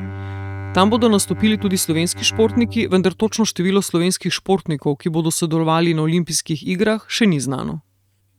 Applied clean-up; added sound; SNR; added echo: neural mask model RNNoise.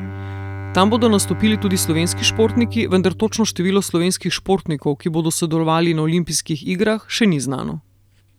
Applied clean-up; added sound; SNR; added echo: none; Bowed string instrument; 13 dB; none.